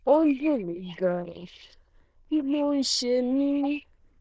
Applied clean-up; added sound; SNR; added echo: neural diffusion model UNIVERSE++.